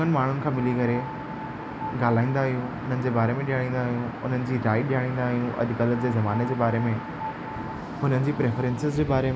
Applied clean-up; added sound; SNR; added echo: none; Piano; 15 dB; none.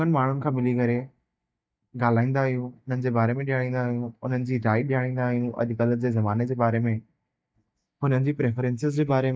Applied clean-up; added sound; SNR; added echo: neural mask model DeepFilterNet 3.